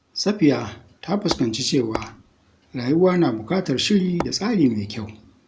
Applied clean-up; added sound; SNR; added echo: none; Tap / Hammer; 10 dB; none.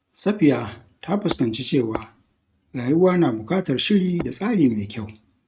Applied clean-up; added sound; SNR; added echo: neural mask model RNNoise.